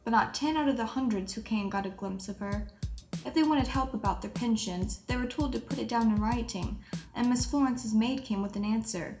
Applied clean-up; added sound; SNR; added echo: none; Drum / Drum kit; 8 dB; reverberation time 0.4 s.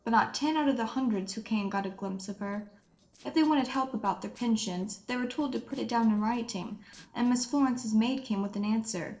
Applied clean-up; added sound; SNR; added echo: neural separator model SepFormer DNS4.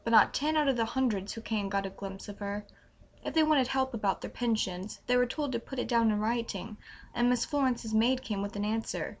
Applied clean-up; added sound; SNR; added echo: none; none; none; none.